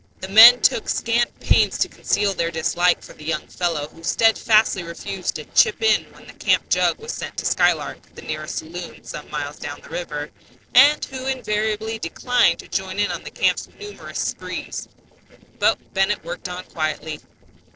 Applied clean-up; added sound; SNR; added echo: neural separator model SepFormer DNS4.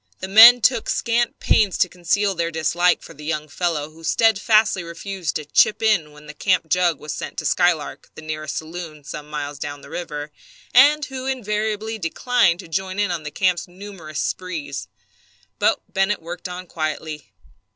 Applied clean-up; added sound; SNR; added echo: none; none; none; none.